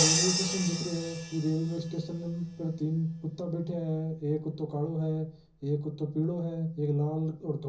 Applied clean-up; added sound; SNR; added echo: none; Crash cymbal; 6 dB; reverberation time 0.5 s.